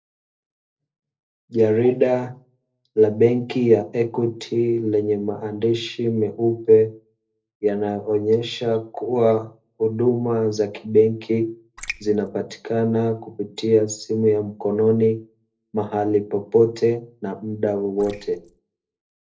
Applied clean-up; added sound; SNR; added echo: neural separator model SepFormer DNS4.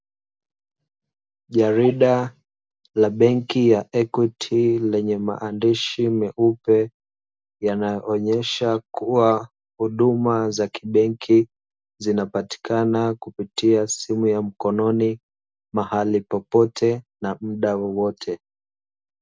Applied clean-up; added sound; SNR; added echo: none; none; none; none.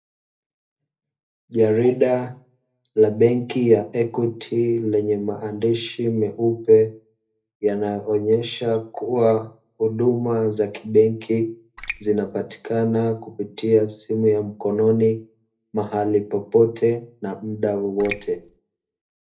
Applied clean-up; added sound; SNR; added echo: none; Raindrop; 13 dB; reverberation time 0.3 s.